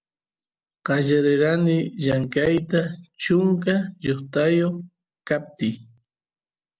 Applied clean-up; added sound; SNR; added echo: none; none; none; none.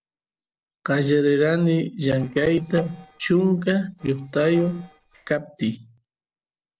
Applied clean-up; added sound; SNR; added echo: neural separator model SepFormer DNS4.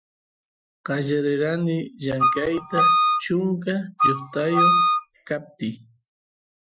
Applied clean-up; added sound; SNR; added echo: classical method Wiener filter.